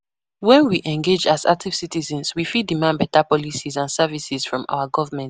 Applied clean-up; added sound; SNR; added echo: none; none; none; none.